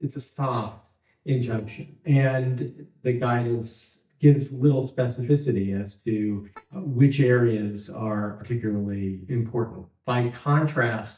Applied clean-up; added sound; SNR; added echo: neural mask model DeepFilterNet 3.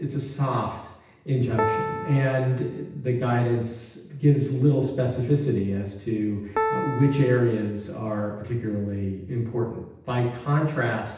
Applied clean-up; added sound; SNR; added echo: none; Piano; 7 dB; reverberation time 0.9 s.